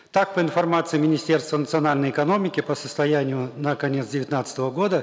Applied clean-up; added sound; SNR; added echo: none; none; none; none.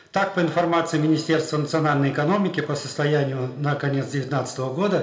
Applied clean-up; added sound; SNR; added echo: none; none; none; reverberation time 0.8 s.